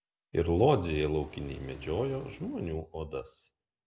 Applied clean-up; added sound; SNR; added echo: none; Engine; 18 dB; none.